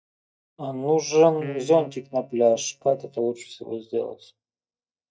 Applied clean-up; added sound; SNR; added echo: neural mask model DeepFilterNet 3.